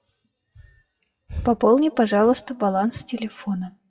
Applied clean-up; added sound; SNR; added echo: classical method WPE with log-MMSE.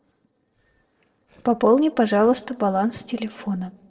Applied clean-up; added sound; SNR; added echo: neural separator model SepFormer DNS4.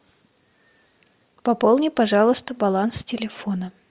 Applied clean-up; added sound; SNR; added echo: none; none; none; none.